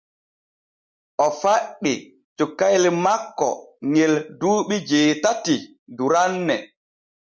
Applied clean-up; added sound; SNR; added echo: none; none; none; none.